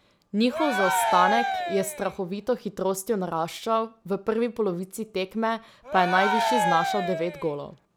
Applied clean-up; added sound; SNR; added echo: none; Cheering; 0 dB; none.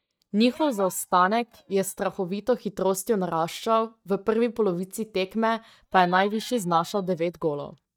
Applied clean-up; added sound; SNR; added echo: neural mask model DeepFilterNet 3.